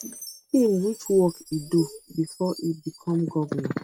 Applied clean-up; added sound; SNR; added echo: neural mask model RNNoise.